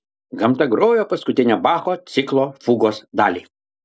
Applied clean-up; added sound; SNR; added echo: none; none; none; none.